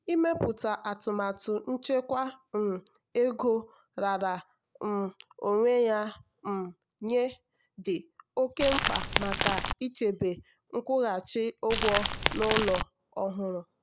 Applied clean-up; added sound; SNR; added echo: none; Crumpling, crinkling / Crackle; -3 dB; none.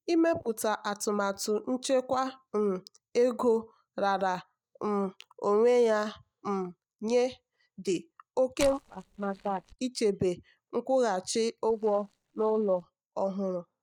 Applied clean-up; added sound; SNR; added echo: neural mask model DeepFilterNet 3.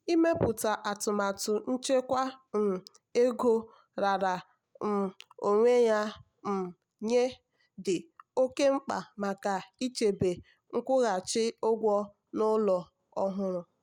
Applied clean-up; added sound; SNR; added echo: none; none; none; none.